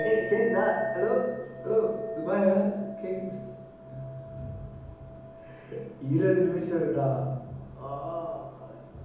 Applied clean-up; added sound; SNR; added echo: none; Chink, clink; 11 dB; reverberation time 1.0 s.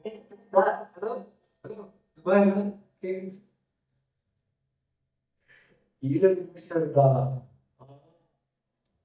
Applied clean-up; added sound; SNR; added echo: neural mask model DeepFilterNet 3.